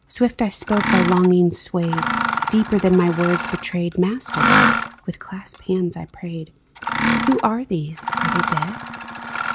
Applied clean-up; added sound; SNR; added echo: none; Mechanisms; 2 dB; none.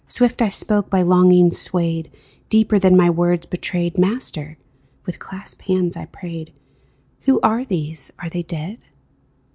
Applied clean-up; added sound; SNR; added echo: none; none; none; none.